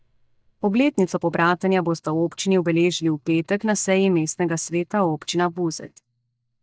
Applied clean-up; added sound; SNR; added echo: neural mask model DeepFilterNet 3.